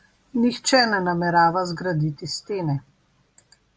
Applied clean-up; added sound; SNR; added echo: none; none; none; none.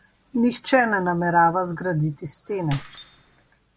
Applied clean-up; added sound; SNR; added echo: none; Keys jangling; 16 dB; none.